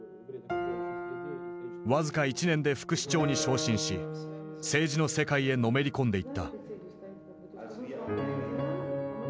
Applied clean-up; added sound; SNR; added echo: none; none; none; none.